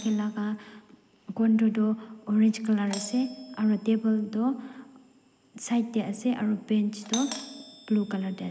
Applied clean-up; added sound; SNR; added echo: none; Doorbell; 18 dB; none.